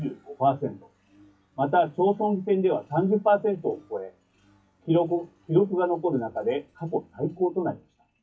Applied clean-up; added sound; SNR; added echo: classical method WPE with log-MMSE.